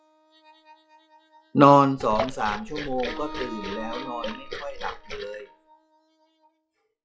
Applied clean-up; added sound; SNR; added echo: classical method log-MMSE.